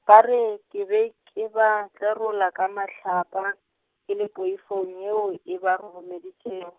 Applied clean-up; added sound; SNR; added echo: none; none; none; none.